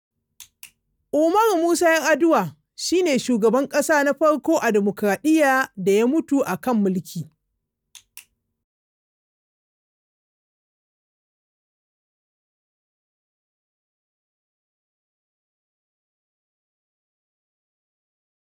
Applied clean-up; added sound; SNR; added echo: none; none; none; none.